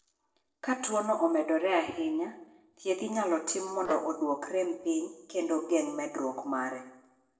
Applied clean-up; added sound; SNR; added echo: neural separator model SepFormer DNS4.